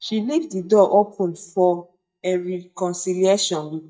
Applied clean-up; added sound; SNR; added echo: neural mask model DeepFilterNet 3.